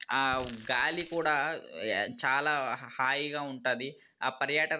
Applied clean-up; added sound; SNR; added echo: none; Crumpling, crinkling; 18 dB; none.